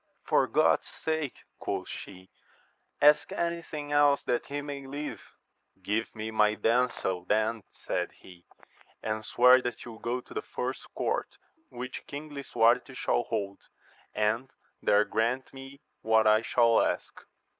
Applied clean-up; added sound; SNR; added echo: none; none; none; none.